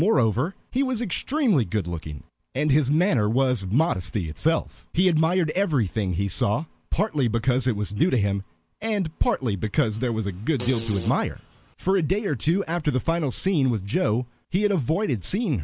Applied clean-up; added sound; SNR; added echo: none; Fart; 16 dB; none.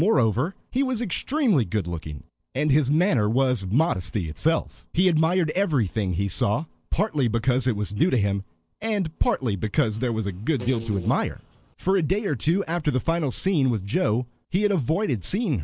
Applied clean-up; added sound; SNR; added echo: neural separator model SepFormer DNS4.